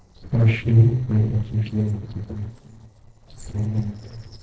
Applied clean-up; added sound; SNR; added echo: neural separator model SepFormer DNS4.